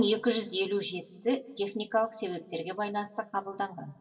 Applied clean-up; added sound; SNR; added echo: none; none; none; reverberation time 1.4 s.